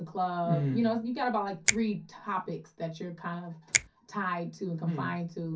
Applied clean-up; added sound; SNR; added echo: none; Finger snapping; 5 dB; reverberation time 0.3 s.